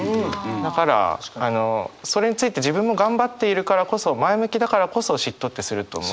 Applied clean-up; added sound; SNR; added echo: none; none; none; none.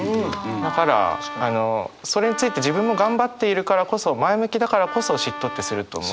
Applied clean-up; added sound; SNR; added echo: none; Wind instrument, woodwind instrument; 11 dB; none.